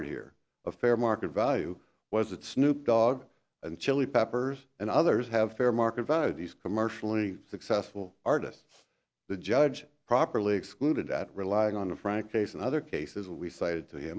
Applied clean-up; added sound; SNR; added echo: none; none; none; none.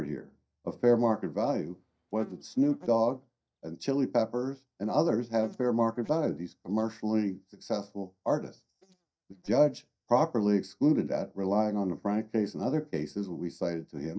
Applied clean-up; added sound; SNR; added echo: neural mask model DeepFilterNet 3.